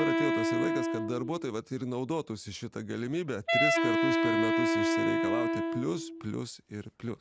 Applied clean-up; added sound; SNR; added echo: none; Wind instrument, woodwind instrument; -5 dB; none.